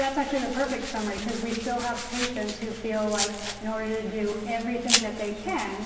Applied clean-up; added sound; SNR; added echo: none; Domestic sounds, home sounds; 4 dB; reverberation time 1.2 s.